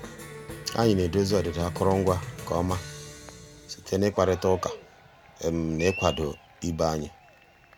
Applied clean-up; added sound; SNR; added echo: none; Cheering; 13 dB; none.